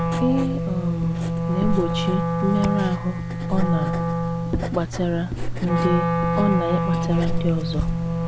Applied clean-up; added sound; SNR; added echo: none; Wind instrument, woodwind instrument + Writing; -2 dB; none.